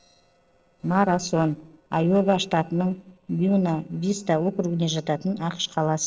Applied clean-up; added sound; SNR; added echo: neural separator model SepFormer DNS4.